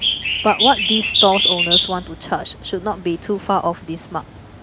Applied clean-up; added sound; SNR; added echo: none; Bird; 0 dB; none.